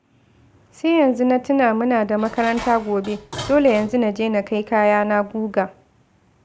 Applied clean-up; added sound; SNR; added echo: none; Dishes, pots, and pans; 17 dB; none.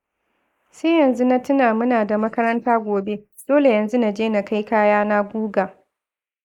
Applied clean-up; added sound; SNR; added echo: neural mask model Resemble Enhance denoiser.